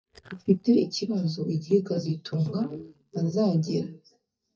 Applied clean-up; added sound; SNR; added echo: neural mask model DeepFilterNet 3.